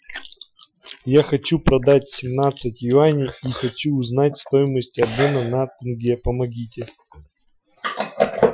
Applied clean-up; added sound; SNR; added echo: classical method Wiener filter.